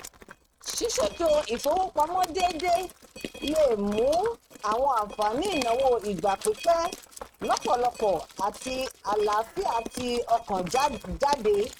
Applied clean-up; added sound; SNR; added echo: neural mask model RNNoise.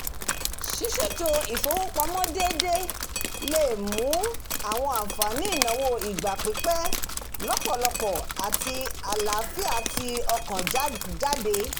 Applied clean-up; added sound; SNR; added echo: none; Drip; 1 dB; none.